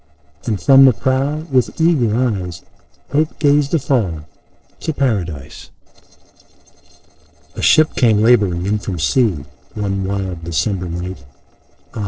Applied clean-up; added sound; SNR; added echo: neural separator model SepFormer DNS4.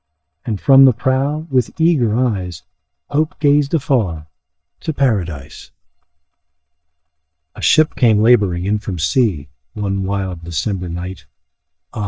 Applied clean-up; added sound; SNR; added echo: neural mask model DeepFilterNet 3.